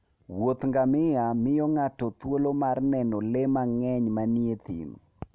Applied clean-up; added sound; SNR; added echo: none; none; none; none.